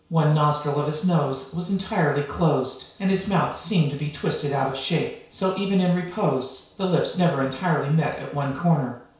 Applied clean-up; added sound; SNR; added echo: none; none; none; reverberation time 0.6 s.